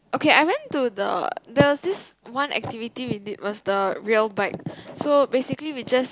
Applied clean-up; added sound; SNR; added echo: none; none; none; none.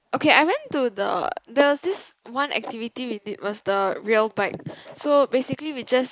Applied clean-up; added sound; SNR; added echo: neural mask model Resemble Enhance denoiser.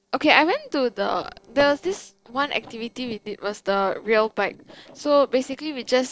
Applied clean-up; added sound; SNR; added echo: neural separator model SepFormer DNS4.